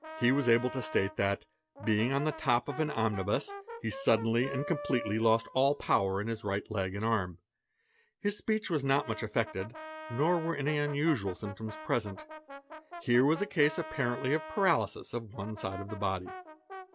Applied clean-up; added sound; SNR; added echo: none; Brass instrument; 14 dB; none.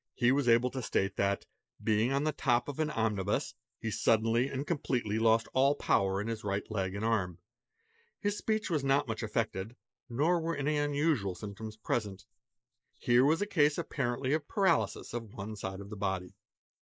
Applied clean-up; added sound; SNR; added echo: neural mask model Resemble Enhance denoiser.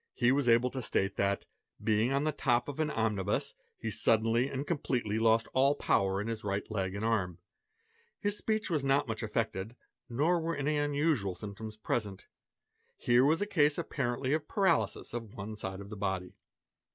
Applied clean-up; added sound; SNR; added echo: none; none; none; none.